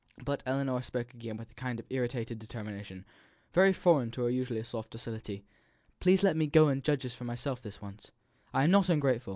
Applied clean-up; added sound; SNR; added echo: none; none; none; none.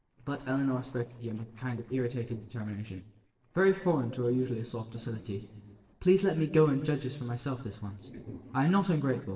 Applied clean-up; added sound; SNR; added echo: neural separator model SepFormer DNS4.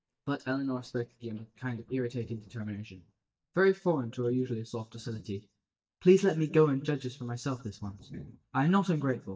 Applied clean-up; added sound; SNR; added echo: neural mask model DeepFilterNet 3.